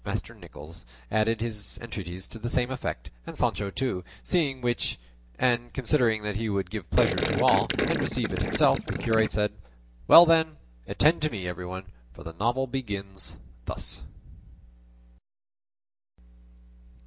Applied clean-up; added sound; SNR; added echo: none; Gurgling; 1 dB; none.